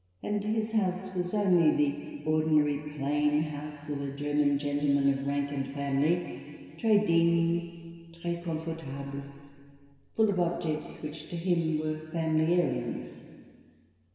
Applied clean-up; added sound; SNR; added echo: none; none; none; reverberation time 2.2 s.